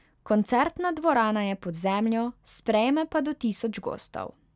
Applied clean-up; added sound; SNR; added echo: none; none; none; none.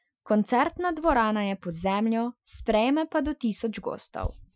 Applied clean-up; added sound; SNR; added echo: classical method Wiener filter.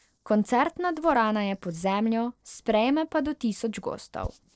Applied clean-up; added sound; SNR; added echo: neural separator model SepFormer DNS4.